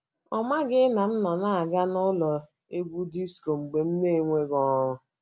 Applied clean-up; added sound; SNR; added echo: none; none; none; none.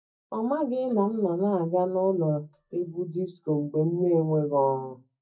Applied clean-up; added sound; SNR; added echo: neural mask model DeepFilterNet 3.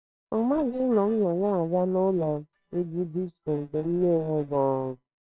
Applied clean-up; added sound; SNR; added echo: neural separator model SepFormer WHAMR!.